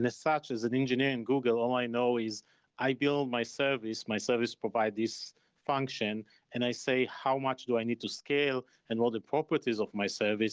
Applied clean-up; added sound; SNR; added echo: none; none; none; none.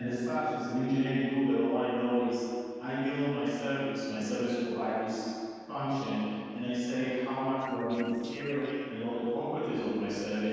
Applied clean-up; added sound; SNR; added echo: neural separator model SepFormer DNS4.